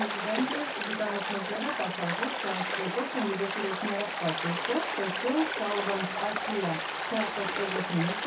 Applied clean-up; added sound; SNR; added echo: none; Stream; 0 dB; reverberation time 0.3 s.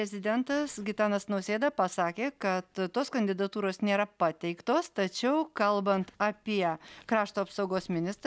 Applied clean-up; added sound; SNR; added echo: none; none; none; none.